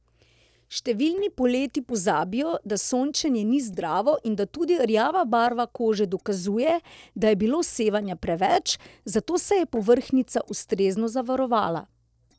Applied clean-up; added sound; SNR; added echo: neural separator model SepFormer DNS4.